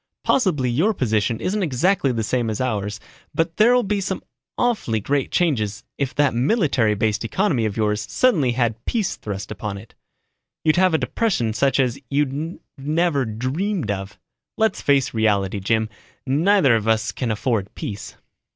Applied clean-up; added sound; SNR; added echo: none; none; none; none.